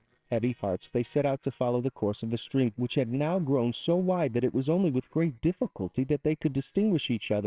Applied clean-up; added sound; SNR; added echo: neural separator model SepFormer WHAMR!.